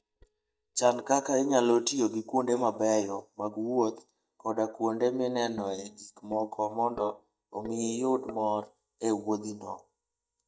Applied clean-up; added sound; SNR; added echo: neural mask model DeepFilterNet 3.